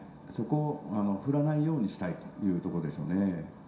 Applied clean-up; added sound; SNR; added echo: none; none; none; reverberation time 0.7 s.